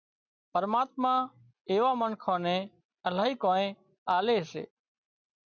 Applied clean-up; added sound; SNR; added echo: none; none; none; none.